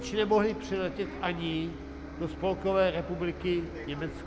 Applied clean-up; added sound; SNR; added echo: none; Bus; 10 dB; none.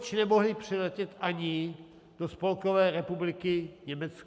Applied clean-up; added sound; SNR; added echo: none; none; none; none.